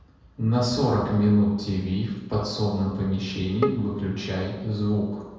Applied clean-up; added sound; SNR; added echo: none; Bowed string instrument; 8 dB; reverberation time 1.2 s.